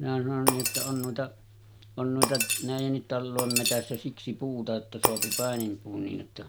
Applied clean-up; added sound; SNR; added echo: none; Shatter; 1 dB; none.